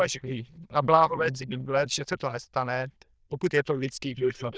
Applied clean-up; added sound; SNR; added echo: neural diffusion model UNIVERSE++.